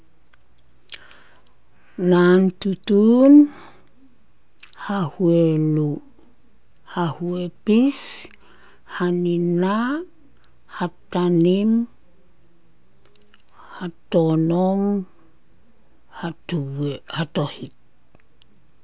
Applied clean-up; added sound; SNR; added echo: none; none; none; none.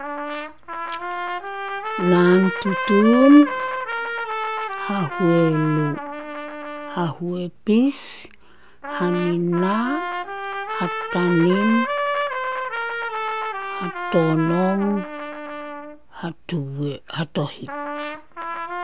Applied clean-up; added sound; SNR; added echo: none; Trumpet; 6 dB; none.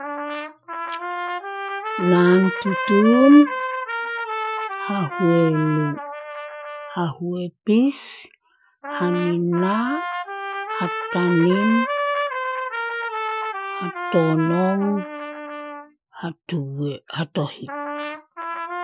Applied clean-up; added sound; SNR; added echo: classical method Wiener filter.